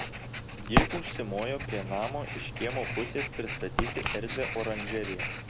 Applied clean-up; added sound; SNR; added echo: none; Writing; -3 dB; none.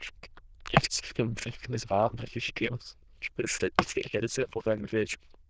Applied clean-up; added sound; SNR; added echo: neural diffusion model UNIVERSE++.